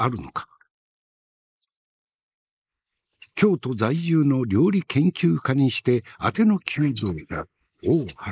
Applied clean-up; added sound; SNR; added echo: neural mask model Resemble Enhance denoiser.